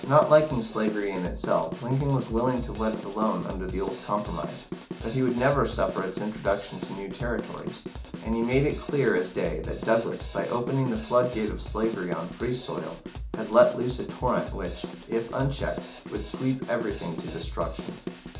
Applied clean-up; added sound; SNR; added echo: none; Drum kit; 10 dB; none.